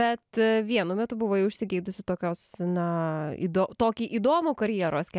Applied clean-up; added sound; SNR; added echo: none; none; none; none.